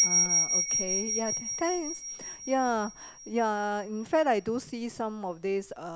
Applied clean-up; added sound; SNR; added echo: none; Bell; 1 dB; none.